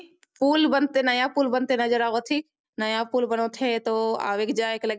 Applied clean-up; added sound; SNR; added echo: none; none; none; none.